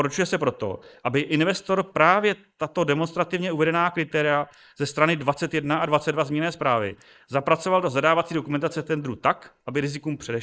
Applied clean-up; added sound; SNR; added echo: neural mask model Resemble Enhance denoiser.